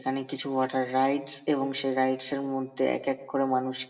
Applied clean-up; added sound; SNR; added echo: none; none; none; reverberation time 0.8 s.